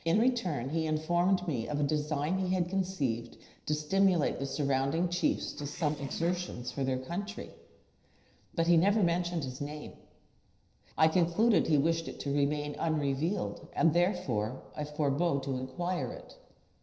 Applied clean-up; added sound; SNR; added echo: neural separator model SepFormer DNS4.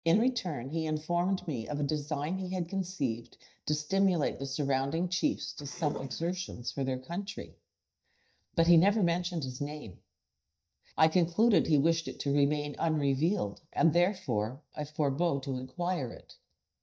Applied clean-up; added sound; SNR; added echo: neural mask model DeepFilterNet 3.